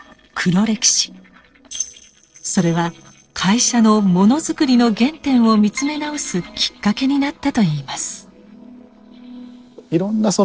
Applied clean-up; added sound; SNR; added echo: neural separator model SepFormer DNS4.